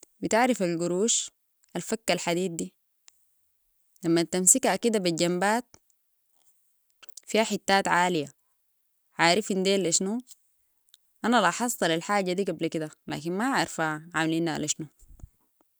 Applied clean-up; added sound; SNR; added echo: none; none; none; none.